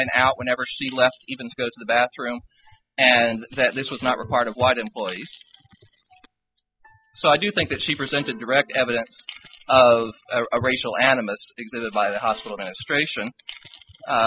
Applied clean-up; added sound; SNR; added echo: classical method spectral subtraction.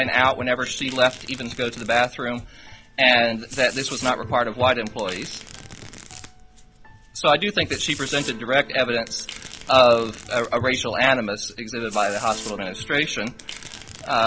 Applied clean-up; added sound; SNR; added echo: none; Domestic sounds, home sounds + Keyboard (musical); 17 dB; none.